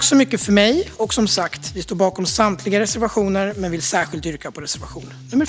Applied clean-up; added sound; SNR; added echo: none; Bass guitar; 18 dB; none.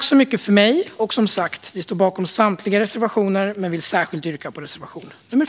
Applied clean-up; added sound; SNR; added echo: none; none; none; none.